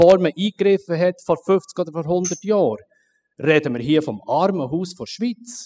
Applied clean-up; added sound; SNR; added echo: classical method spectral subtraction.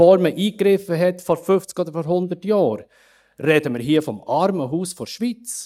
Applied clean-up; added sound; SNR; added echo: neural mask model DeepFilterNet 3.